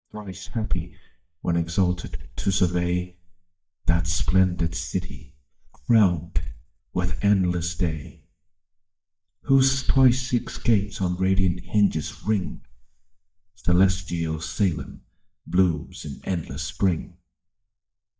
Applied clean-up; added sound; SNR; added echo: neural mask model DeepFilterNet 3.